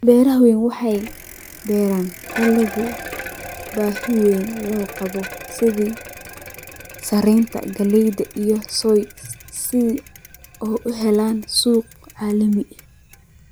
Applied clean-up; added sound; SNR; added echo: none; Bicycle; 16 dB; none.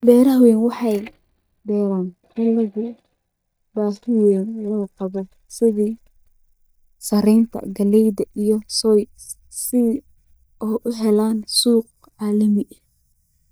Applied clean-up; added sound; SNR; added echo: neural mask model DeepFilterNet 3.